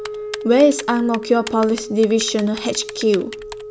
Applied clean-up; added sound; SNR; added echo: none; Typing + Wind instrument, woodwind instrument; 12 dB; none.